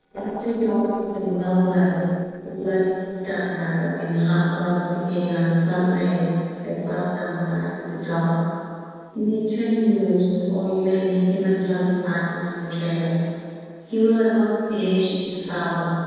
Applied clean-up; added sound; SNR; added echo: neural separator model SepFormer DNS4.